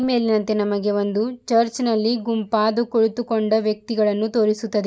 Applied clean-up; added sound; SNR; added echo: none; none; none; none.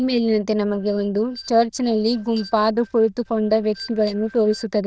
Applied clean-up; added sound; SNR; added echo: neural diffusion model UNIVERSE++.